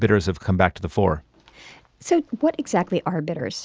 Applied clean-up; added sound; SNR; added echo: none; none; none; none.